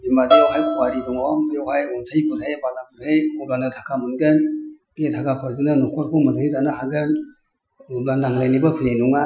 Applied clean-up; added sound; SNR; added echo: classical method Wiener filter.